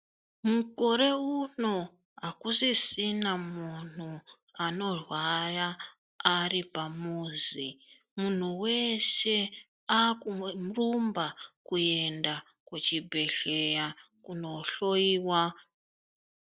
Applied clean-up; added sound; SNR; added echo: none; none; none; none.